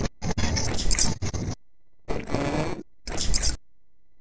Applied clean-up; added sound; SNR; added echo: neural separator model SepFormer DNS4.